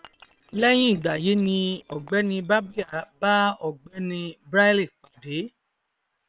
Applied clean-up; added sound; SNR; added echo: neural separator model SepFormer WHAM!.